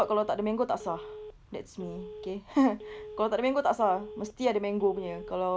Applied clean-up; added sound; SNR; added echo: none; Telephone; 16 dB; none.